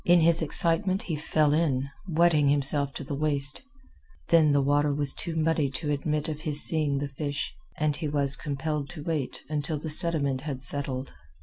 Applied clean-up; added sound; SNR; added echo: none; none; none; none.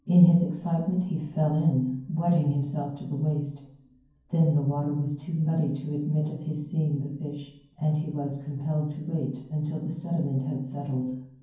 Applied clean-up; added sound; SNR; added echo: none; none; none; reverberation time 0.9 s.